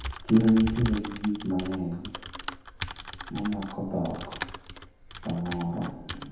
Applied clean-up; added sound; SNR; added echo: none; Typing; 10 dB; reverberation time 1.0 s.